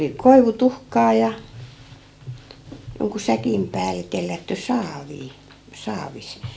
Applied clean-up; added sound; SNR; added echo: none; none; none; none.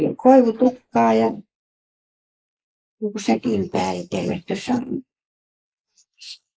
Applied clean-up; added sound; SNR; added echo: neural mask model Resemble Enhance denoiser.